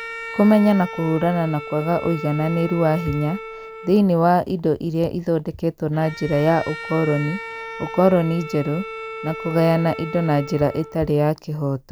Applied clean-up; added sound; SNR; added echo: none; Bowed string instrument; 14 dB; none.